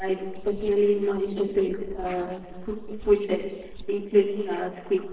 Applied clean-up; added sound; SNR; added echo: neural separator model SepFormer DNS4.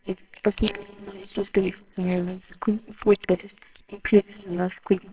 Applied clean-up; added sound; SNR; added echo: neural separator model SepFormer WHAMR!.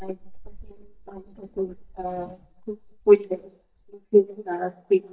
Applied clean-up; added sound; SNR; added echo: neural mask model DeepFilterNet 3.